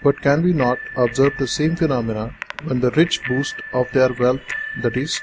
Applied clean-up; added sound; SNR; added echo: none; Bicycle bell; 13 dB; none.